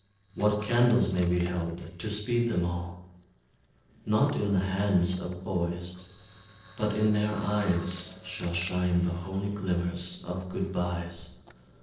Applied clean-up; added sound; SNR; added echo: neural separator model SepFormer DNS4.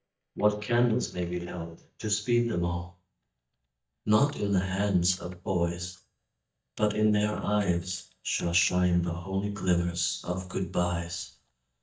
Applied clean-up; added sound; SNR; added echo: neural mask model DeepFilterNet 3.